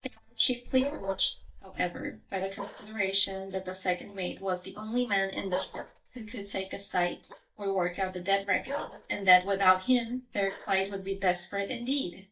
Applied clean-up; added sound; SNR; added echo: neural mask model DeepFilterNet 3.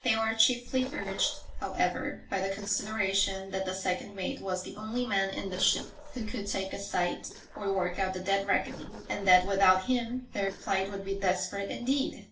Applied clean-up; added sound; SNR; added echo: neural separator model SepFormer DNS4.